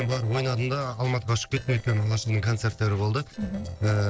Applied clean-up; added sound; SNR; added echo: neural separator model SepFormer DNS4.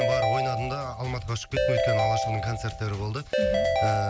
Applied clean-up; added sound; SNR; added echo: none; Ringtone / Keyboard (musical); -3 dB; none.